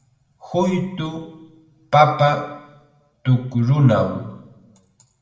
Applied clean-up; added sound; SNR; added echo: none; none; none; reverberation time 0.8 s.